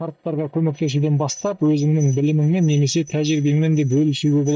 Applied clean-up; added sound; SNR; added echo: neural mask model DeepFilterNet 3.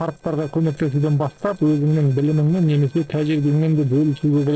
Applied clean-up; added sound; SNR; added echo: neural separator model SepFormer DNS4.